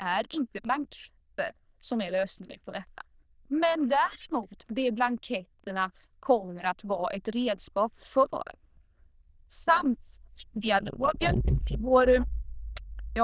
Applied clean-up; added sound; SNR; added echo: neural diffusion model UNIVERSE++.